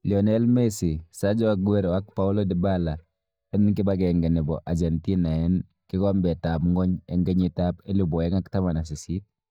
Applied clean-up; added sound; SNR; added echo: neural mask model DeepFilterNet 3.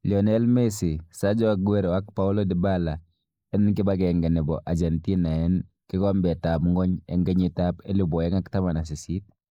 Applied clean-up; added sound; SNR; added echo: neural mask model Resemble Enhance denoiser.